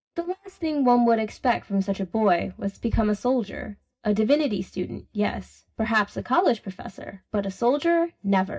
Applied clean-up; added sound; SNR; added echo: neural mask model DeepFilterNet 3.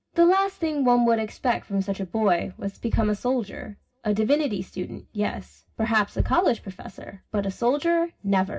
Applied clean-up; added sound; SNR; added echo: none; Bass drum; 10 dB; reverberation time 0.4 s.